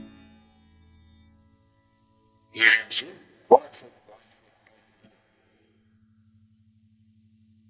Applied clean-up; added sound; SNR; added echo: neural mask model DeepFilterNet 3.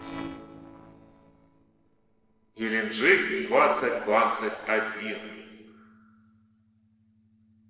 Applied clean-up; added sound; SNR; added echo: neural separator model SepFormer DNS4.